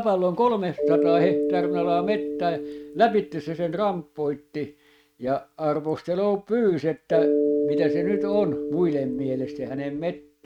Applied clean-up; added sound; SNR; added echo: neural mask model RNNoise.